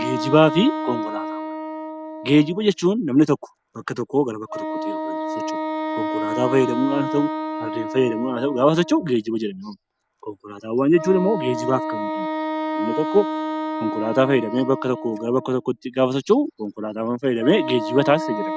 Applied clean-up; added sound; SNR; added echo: none; Wind instrument, woodwind instrument; 7 dB; none.